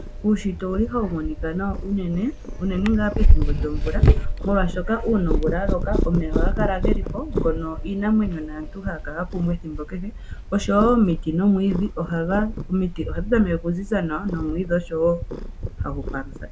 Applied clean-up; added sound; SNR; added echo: none; Purr; 0 dB; none.